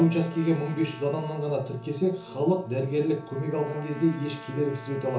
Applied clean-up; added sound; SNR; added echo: none; Trumpet; 18 dB; reverberation time 0.6 s.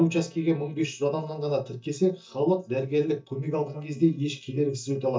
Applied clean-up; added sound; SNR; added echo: neural mask model DeepFilterNet 3.